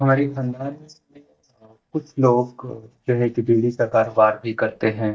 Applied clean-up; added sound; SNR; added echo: neural mask model DeepFilterNet 3.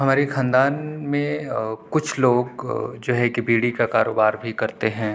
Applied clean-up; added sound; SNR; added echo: none; none; none; none.